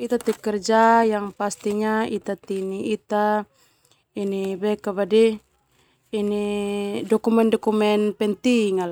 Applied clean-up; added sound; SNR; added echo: none; none; none; none.